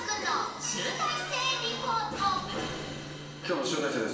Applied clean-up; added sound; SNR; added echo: none; Organ; 15 dB; reverberation time 1.3 s.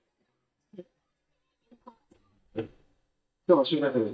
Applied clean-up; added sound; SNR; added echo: neural mask model DeepFilterNet 3.